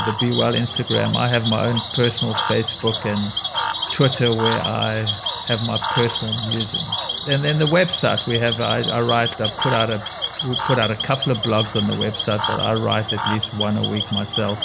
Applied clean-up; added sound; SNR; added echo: none; Cricket / Frog; 4 dB; none.